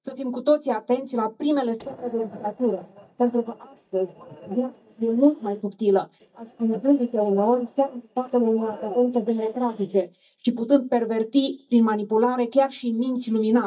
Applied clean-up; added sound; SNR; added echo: neural mask model DeepFilterNet 3.